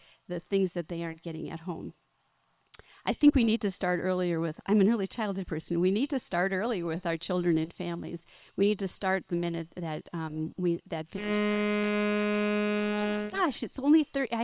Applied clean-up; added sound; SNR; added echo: neural separator model SepFormer WHAM!.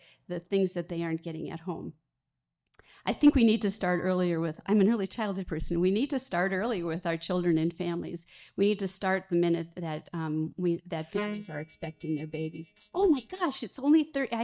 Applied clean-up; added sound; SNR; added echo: neural mask model DeepFilterNet 3.